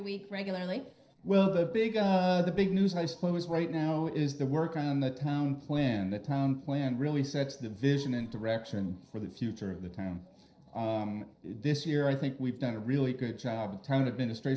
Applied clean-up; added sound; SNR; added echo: neural separator model SepFormer DNS4.